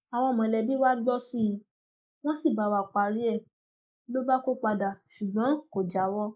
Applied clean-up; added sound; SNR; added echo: neural mask model Resemble Enhance denoiser.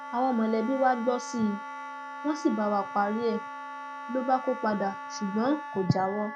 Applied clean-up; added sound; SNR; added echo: none; Wind instrument, woodwind instrument; 10 dB; none.